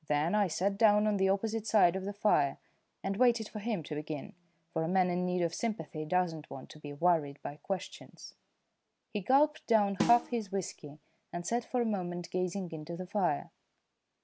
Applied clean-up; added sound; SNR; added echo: none; Snare drum; 6 dB; none.